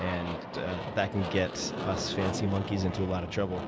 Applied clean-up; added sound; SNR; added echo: none; Aircraft; 5 dB; none.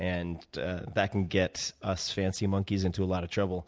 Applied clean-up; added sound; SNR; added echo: none; none; none; none.